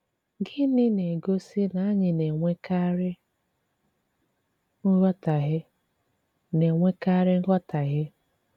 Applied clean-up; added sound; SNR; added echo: none; none; none; none.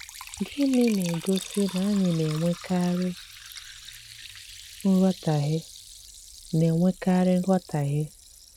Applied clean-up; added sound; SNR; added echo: none; Liquid; 16 dB; none.